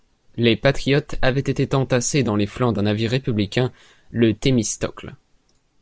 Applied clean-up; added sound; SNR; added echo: none; none; none; none.